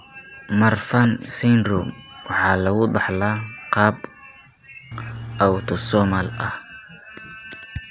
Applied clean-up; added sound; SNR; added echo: none; Engine / Truck; 10 dB; none.